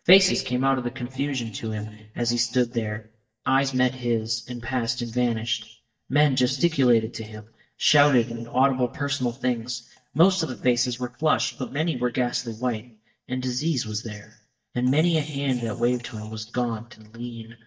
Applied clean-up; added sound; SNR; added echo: neural mask model DeepFilterNet 3.